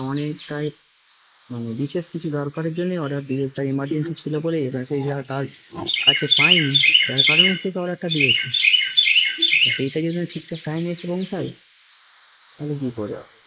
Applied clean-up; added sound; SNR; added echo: neural mask model Resemble Enhance denoiser.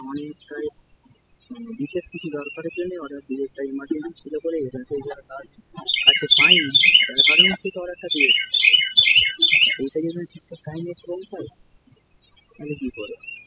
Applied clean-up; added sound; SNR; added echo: classical method spectral subtraction.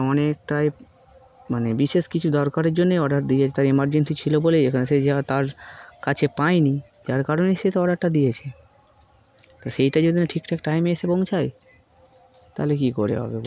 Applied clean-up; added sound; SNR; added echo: none; none; none; none.